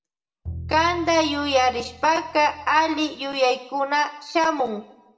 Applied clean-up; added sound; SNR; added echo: none; Bowed string instrument; 16 dB; reverberation time 0.8 s.